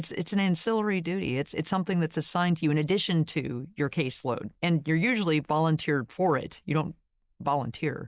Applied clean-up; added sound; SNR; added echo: none; none; none; none.